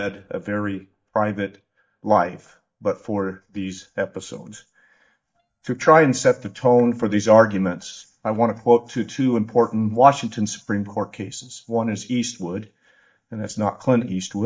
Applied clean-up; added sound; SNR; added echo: neural mask model DeepFilterNet 3.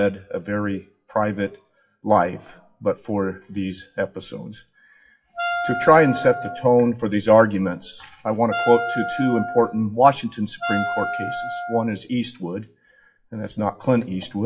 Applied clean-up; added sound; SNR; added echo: classical method WPE with log-MMSE.